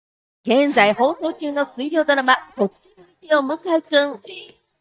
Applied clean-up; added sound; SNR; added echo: neural mask model DeepFilterNet 3.